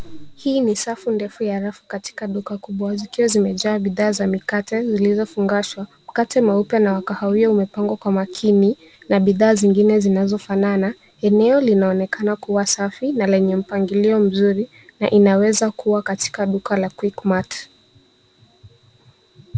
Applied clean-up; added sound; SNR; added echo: none; none; none; none.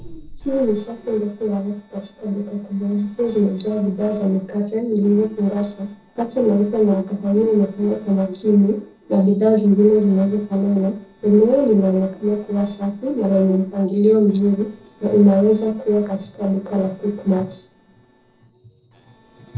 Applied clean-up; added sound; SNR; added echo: neural separator model SepFormer DNS4.